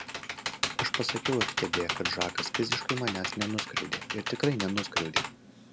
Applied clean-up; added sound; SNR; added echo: none; Computer keyboard; 0 dB; none.